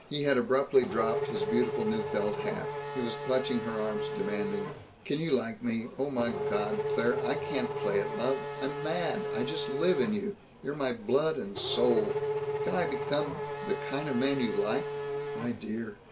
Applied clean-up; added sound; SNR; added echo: none; Race car, auto racing / Accelerating, revving, vroom; 3 dB; none.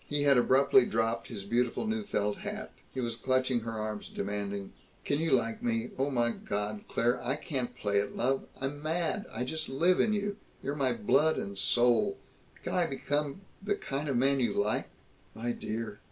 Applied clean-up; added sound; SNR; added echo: none; none; none; none.